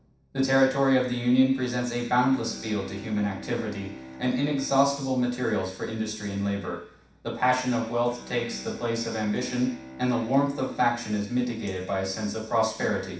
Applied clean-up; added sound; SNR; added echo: none; Bowed string instrument; 20 dB; reverberation time 0.7 s.